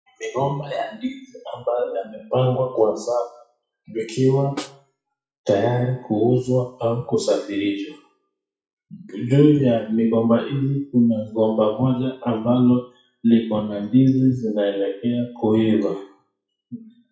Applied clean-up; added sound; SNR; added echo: classical method WPE with log-MMSE.